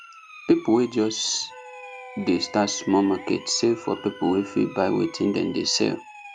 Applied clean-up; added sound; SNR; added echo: none; Wind instrument, woodwind instrument + Siren; 18 dB; none.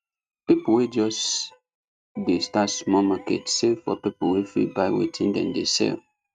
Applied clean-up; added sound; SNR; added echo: neural mask model RNNoise.